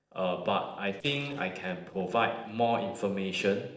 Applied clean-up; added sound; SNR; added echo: neural separator model SepFormer DNS4.